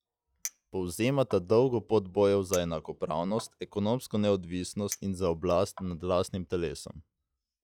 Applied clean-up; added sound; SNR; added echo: classical method log-MMSE.